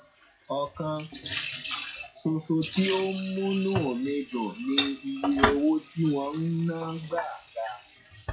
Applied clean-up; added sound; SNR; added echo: classical method WPE with log-MMSE.